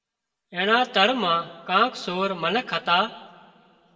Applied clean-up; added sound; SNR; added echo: none; none; none; reverberation time 1.3 s.